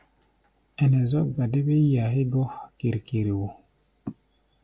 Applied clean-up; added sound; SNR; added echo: none; none; none; none.